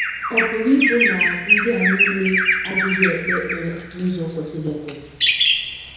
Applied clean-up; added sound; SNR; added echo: none; Bird vocalization, bird call, bird song; -2 dB; reverberation time 1.0 s.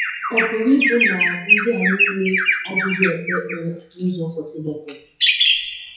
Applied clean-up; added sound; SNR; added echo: classical method WPE with log-MMSE.